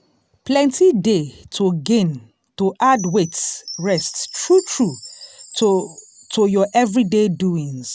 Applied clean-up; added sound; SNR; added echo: none; Chime; 20 dB; none.